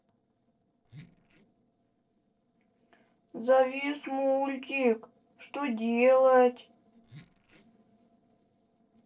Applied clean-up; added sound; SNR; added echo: neural separator model SepFormer DNS4.